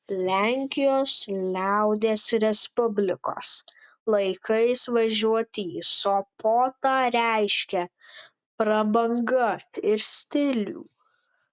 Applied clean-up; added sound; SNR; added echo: none; none; none; none.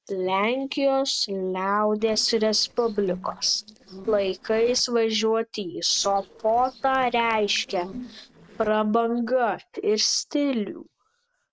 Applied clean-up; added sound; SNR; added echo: neural separator model SepFormer DNS4.